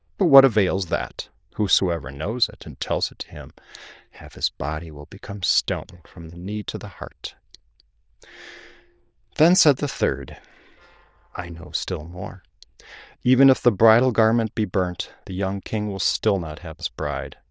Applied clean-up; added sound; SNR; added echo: neural diffusion model UNIVERSE++.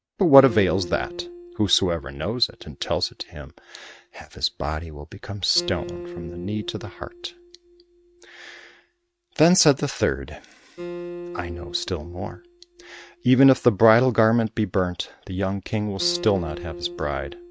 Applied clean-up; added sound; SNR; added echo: neural mask model RNNoise.